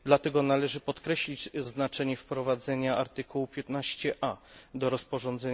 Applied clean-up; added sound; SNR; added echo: none; none; none; none.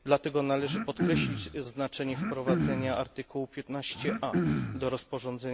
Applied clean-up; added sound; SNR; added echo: none; Cough; 0 dB; none.